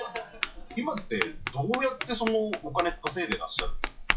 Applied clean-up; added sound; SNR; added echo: classical method WPE with log-MMSE.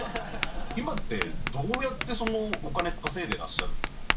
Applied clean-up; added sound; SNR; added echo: none; Tap; -2 dB; reverberation time 0.2 s.